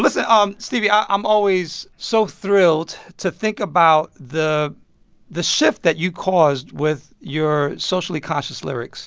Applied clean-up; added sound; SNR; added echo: none; none; none; none.